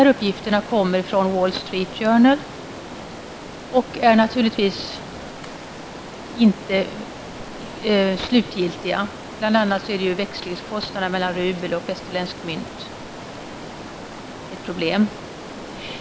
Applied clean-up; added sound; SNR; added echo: none; Stream; 13 dB; none.